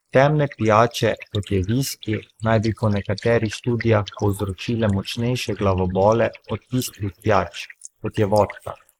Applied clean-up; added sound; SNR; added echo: neural mask model Resemble Enhance denoiser.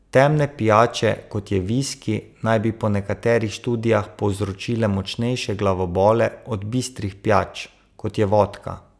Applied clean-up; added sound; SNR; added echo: none; none; none; none.